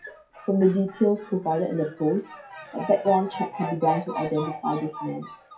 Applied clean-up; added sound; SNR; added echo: classical method WPE with log-MMSE.